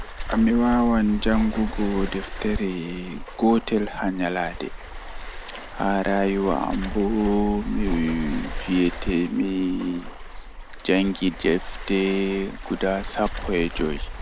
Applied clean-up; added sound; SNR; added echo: none; Waves, surf; 8 dB; none.